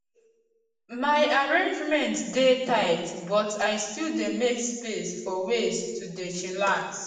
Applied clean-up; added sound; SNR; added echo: none; none; none; reverberation time 1.0 s.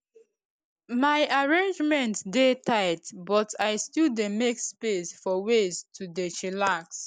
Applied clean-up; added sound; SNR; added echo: none; none; none; none.